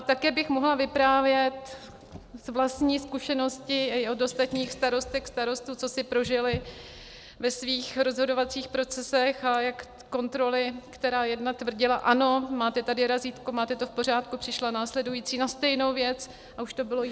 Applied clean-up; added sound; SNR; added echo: none; none; none; none.